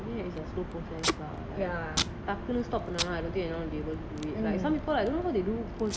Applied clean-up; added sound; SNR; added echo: none; Packing tape, duct tape; 8 dB; none.